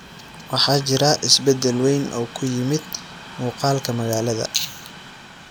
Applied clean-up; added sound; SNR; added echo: none; Train; 17 dB; none.